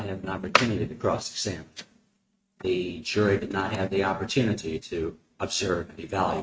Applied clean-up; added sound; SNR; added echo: neural mask model RNNoise.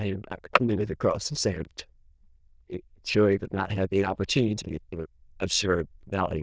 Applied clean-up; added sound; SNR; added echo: neural diffusion model UNIVERSE++.